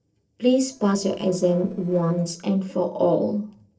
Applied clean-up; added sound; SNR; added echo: neural separator model SepFormer DNS4.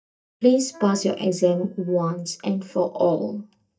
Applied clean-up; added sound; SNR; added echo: neural mask model DeepFilterNet 3.